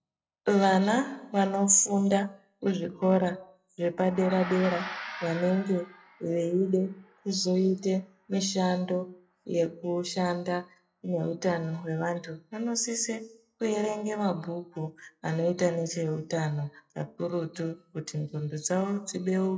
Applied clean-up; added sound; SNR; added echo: classical method WPE with log-MMSE.